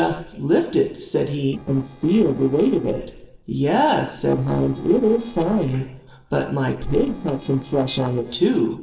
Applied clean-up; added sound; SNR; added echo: neural separator model SepFormer DNS4.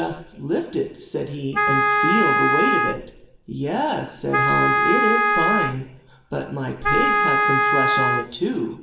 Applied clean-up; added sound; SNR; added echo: none; Wind instrument, woodwind instrument; -4 dB; reverberation time 0.8 s.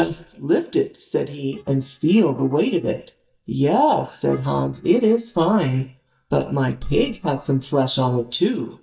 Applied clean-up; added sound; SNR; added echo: neural mask model DeepFilterNet 3.